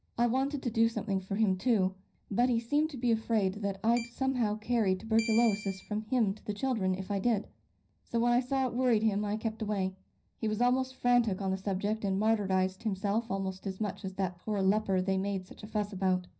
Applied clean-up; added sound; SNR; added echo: none; Keyboard (musical); 15 dB; reverberation time 0.4 s.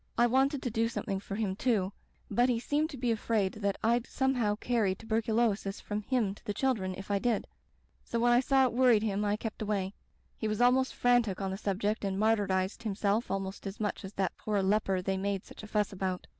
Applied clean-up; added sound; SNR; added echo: none; none; none; none.